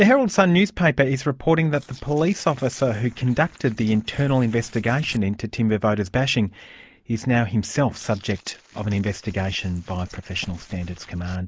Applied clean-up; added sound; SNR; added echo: neural mask model Resemble Enhance denoiser.